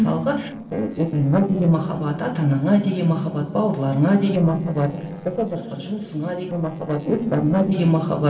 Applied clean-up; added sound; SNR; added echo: neural separator model SepFormer DNS4.